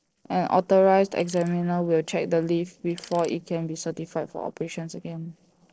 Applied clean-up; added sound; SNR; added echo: neural separator model SepFormer DNS4.